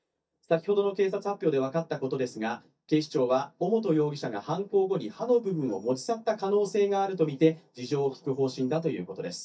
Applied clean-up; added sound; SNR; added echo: neural mask model DeepFilterNet 3.